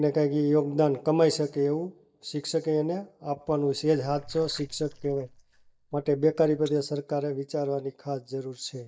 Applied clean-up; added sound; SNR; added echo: neural mask model DeepFilterNet 3.